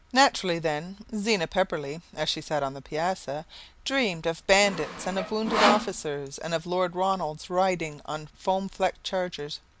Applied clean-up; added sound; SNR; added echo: none; Sawing; 3 dB; none.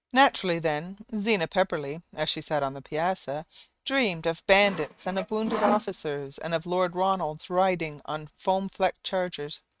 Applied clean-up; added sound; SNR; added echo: neural mask model RNNoise.